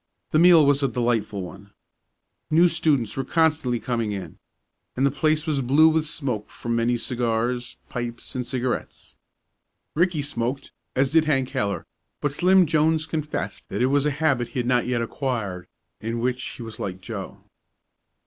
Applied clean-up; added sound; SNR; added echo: none; none; none; none.